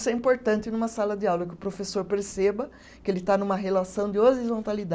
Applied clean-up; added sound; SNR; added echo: none; none; none; none.